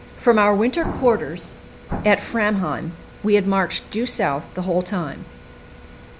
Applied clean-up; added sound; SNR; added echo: none; Explosion; 11 dB; none.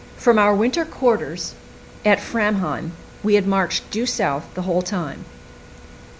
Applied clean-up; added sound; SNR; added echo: none; none; none; none.